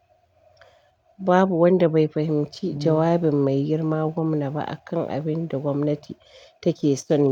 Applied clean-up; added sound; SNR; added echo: none; Brass instrument; 12 dB; none.